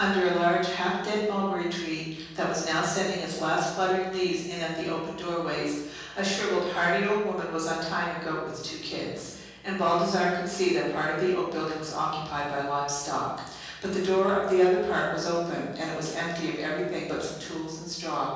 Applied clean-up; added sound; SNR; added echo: none; none; none; reverberation time 1.3 s.